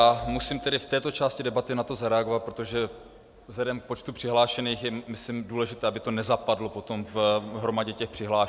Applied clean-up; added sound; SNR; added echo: none; none; none; none.